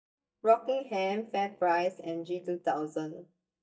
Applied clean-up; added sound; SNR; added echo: neural mask model DeepFilterNet 3.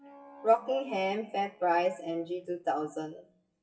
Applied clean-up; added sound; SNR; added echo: classical method WPE with log-MMSE.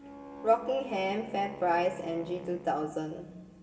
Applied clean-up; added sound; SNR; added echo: none; Wind instrument, woodwind instrument; 14 dB; reverberation time 1.3 s.